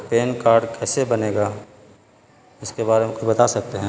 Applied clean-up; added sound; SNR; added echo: none; none; none; none.